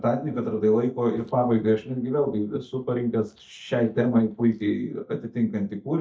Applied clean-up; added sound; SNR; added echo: neural mask model DeepFilterNet 3.